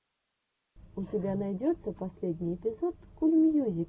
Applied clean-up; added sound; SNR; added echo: none; none; none; none.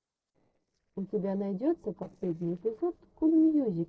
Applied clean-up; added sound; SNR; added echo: neural separator model SepFormer DNS4.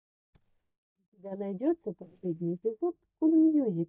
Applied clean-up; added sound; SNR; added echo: neural mask model DeepFilterNet 3.